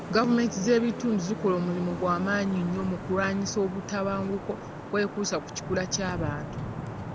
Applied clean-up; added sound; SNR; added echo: none; Traffic noise, roadway noise / Vehicle horn, car horn, honking; 8 dB; none.